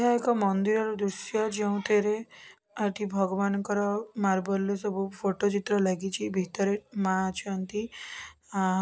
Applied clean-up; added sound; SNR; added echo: none; none; none; none.